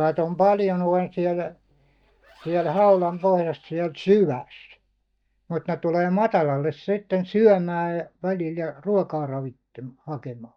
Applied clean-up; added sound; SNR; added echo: neural mask model DeepFilterNet 3.